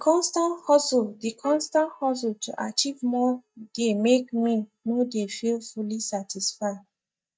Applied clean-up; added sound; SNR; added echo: neural mask model DeepFilterNet 3.